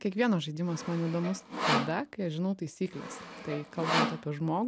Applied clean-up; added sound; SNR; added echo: none; Sawing; 3 dB; none.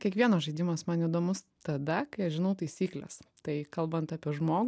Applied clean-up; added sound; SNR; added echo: none; none; none; none.